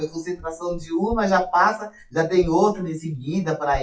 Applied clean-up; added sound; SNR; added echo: classical method WPE with log-MMSE.